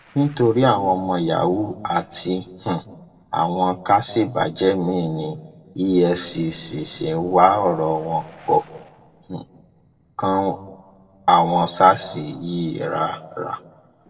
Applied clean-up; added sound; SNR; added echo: neural separator model SepFormer DNS4.